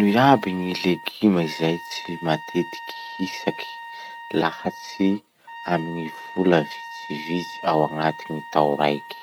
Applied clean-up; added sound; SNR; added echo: none; Trumpet; 14 dB; none.